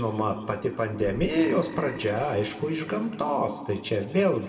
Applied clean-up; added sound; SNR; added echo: none; Burping, eructation; 15 dB; reverberation time 2.3 s.